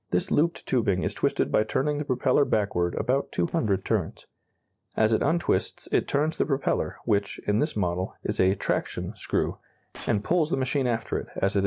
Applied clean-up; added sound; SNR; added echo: neural separator model SepFormer DNS4.